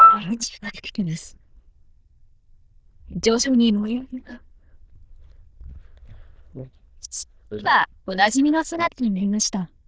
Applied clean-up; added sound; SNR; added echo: neural diffusion model UNIVERSE++.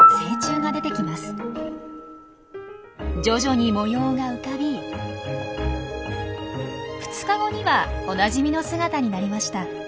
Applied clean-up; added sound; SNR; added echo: none; Piano; 3 dB; none.